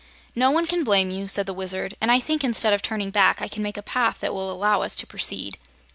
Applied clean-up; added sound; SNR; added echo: none; none; none; none.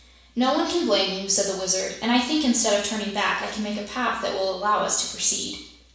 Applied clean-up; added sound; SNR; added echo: none; none; none; reverberation time 0.7 s.